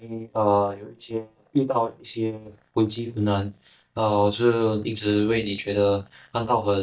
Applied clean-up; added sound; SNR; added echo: neural mask model DeepFilterNet 3.